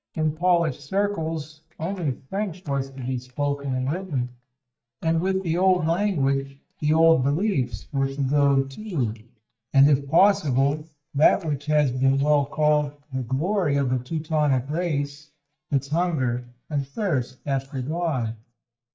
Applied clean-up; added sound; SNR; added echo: neural mask model DeepFilterNet 3.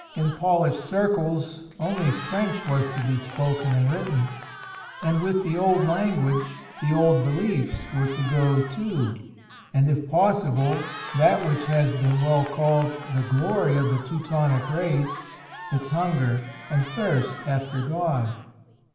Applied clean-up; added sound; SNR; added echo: none; Cheering; 15 dB; reverberation time 1.0 s.